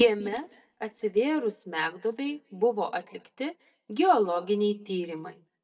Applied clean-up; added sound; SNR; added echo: neural mask model DeepFilterNet 3.